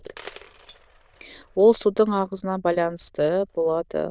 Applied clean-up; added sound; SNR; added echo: neural diffusion model UNIVERSE++.